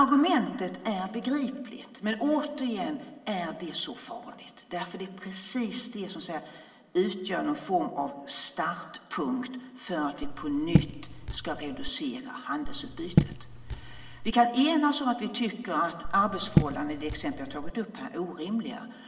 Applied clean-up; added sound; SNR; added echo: none; Raindrop / Drip; -1 dB; reverberation time 2.0 s.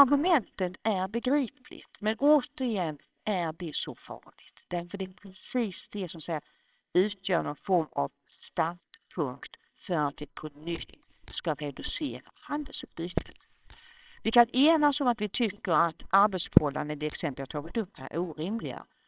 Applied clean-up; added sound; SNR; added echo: neural separator model SepFormer WHAMR!.